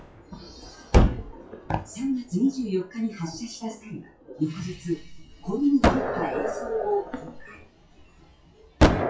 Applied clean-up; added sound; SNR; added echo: classical method WPE with log-MMSE.